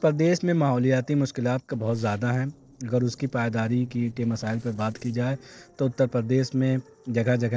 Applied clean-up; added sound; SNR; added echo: neural separator model SepFormer DNS4.